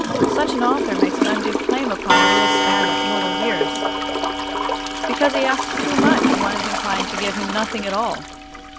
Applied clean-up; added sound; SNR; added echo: none; Clock + Toilet flush / Gurgling; -5 dB; none.